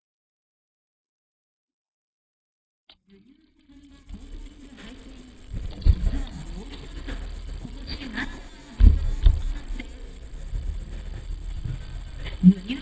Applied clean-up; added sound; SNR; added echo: neural mask model DeepFilterNet 3.